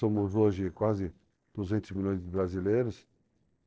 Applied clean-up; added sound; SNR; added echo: neural separator model SepFormer DNS4.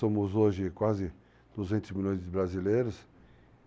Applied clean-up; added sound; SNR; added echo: none; none; none; none.